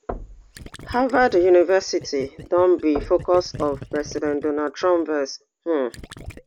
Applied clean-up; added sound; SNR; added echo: none; Gurgling + Knock / Wood; 17 dB; none.